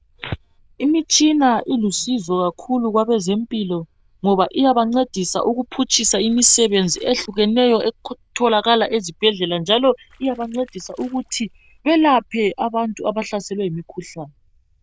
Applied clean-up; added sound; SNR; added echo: neural diffusion model UNIVERSE++.